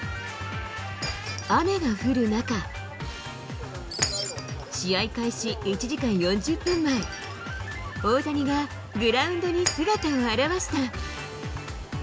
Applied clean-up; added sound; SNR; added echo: none; Shatter; 14 dB; none.